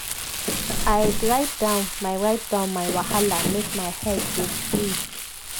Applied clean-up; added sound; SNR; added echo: none; Crumpling, crinkling + Tap; 1 dB; none.